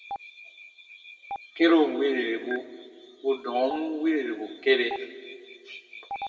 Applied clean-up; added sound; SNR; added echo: none; Stream; 15 dB; reverberation time 1.6 s.